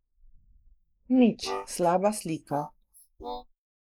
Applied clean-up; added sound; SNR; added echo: neural mask model Resemble Enhance denoiser.